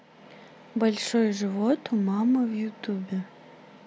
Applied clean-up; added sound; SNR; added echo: none; none; none; none.